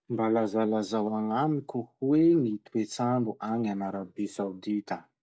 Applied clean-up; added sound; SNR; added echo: none; none; none; none.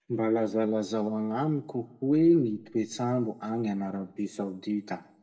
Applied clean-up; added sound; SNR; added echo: none; none; none; reverberation time 0.6 s.